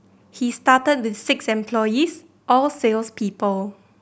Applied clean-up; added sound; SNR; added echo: none; none; none; none.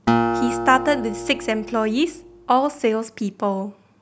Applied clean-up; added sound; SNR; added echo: none; Acoustic guitar; 4 dB; none.